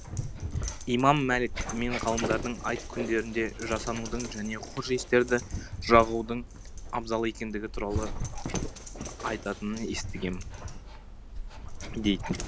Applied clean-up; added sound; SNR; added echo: none; Dog; 6 dB; none.